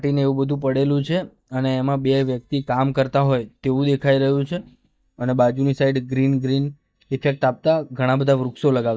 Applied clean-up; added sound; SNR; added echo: neural mask model DeepFilterNet 3.